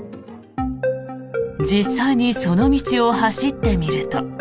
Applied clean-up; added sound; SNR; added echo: none; none; none; none.